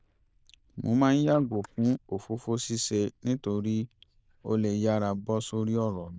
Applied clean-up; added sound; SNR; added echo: neural diffusion model UNIVERSE++.